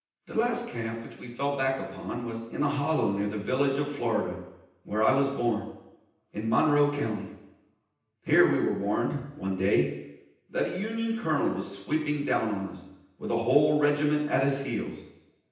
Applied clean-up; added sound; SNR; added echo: none; none; none; reverberation time 0.9 s.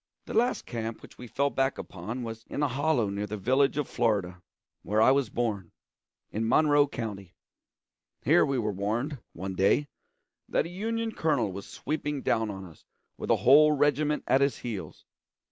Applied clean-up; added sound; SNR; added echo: none; none; none; none.